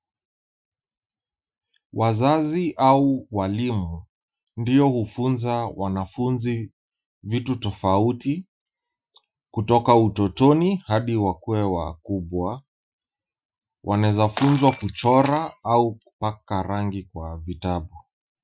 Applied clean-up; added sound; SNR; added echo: classical method Wiener filter.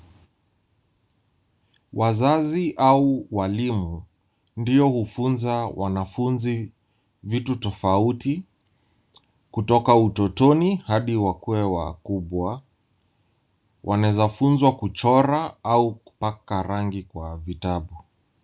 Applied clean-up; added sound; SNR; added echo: none; none; none; none.